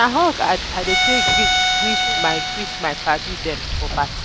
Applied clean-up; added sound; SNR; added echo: none; Rain + Bowed string instrument; -2 dB; none.